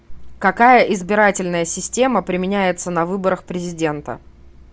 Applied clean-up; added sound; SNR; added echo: none; none; none; none.